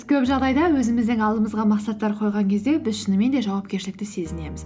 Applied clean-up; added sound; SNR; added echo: none; none; none; none.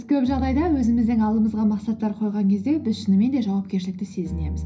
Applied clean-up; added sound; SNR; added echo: none; none; none; reverberation time 0.5 s.